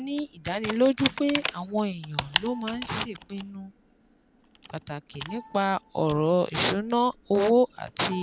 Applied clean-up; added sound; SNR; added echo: none; Computer keyboard; 11 dB; none.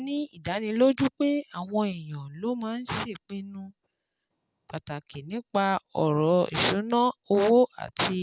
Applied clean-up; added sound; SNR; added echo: none; none; none; none.